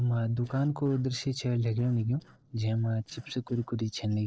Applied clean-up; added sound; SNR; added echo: neural separator model SepFormer DNS4.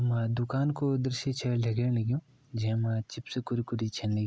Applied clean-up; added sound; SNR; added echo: none; none; none; none.